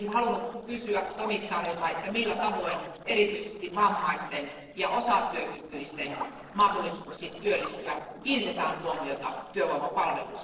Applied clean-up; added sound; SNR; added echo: neural separator model SepFormer DNS4.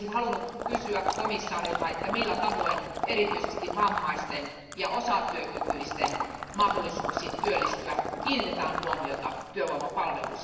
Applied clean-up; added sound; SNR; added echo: none; Water / Liquid; 2 dB; reverberation time 1.2 s.